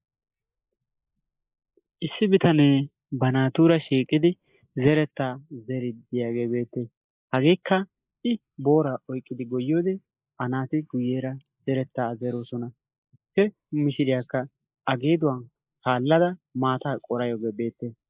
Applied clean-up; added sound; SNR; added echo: neural mask model Resemble Enhance denoiser.